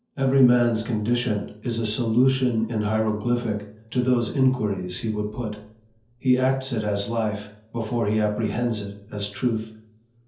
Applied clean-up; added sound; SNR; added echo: none; none; none; reverberation time 0.5 s.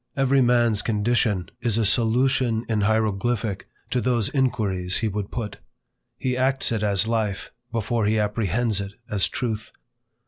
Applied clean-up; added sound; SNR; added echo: none; none; none; none.